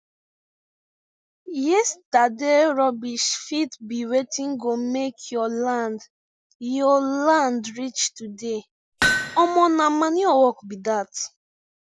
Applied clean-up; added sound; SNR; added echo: none; Hammer; 4 dB; none.